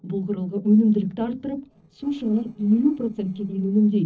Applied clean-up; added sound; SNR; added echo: neural separator model SepFormer DNS4.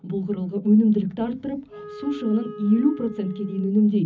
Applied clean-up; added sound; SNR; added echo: none; Wind instrument, woodwind instrument; 17 dB; reverberation time 0.4 s.